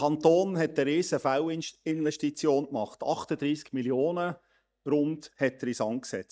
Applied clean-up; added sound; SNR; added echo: neural mask model DeepFilterNet 3.